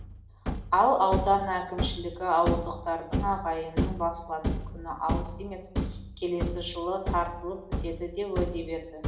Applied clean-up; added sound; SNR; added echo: none; Thump, thud; 3 dB; reverberation time 0.9 s.